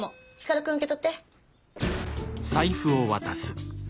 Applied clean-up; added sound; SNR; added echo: none; Gunshot, gunfire; 12 dB; none.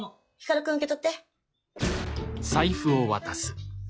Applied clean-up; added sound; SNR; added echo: classical method log-MMSE.